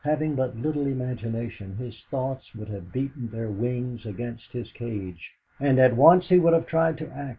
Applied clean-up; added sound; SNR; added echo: none; none; none; none.